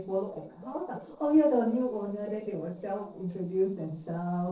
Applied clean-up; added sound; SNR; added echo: neural separator model SepFormer DNS4.